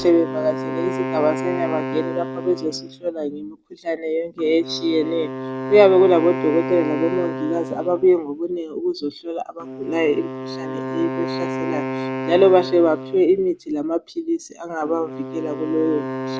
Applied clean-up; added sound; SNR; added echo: none; Wind instrument, woodwind instrument; 8 dB; none.